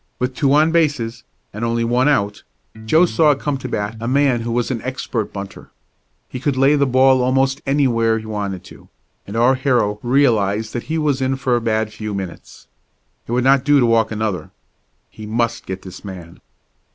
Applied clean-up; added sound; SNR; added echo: none; Electric guitar; 15 dB; none.